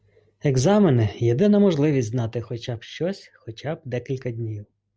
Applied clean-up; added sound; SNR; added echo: none; none; none; none.